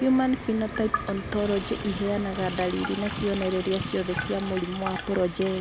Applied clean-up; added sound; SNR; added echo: none; Sink (filling or washing) / Water tap, faucet; 7 dB; none.